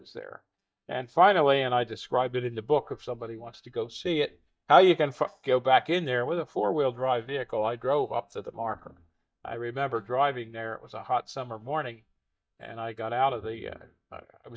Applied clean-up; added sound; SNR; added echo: neural mask model DeepFilterNet 3.